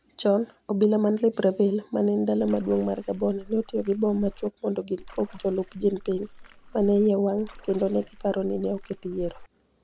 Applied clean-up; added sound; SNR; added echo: none; Splash, splatter; 18 dB; none.